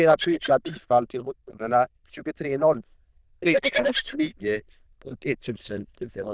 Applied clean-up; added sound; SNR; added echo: neural diffusion model UNIVERSE++.